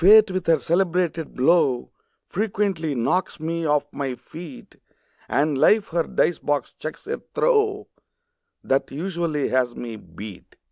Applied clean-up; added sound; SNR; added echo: none; none; none; none.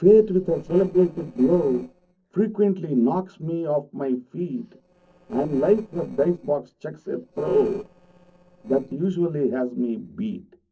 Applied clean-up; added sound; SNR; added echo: neural separator model SepFormer DNS4.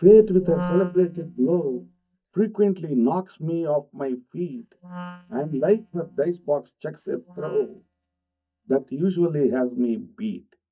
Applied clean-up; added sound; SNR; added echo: neural mask model DeepFilterNet 3.